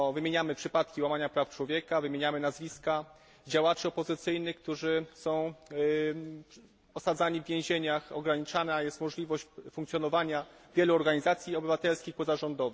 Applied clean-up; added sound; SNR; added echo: none; none; none; none.